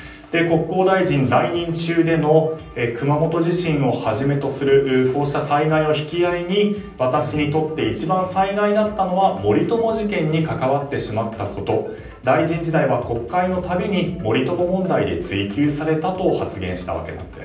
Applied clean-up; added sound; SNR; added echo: none; none; none; reverberation time 0.6 s.